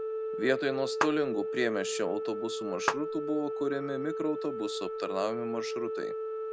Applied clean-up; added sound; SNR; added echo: none; Clapping + Organ; 1 dB; none.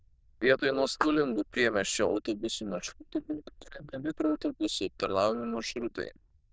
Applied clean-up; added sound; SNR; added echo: neural diffusion model UNIVERSE++.